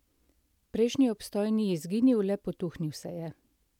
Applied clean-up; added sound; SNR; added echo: none; none; none; none.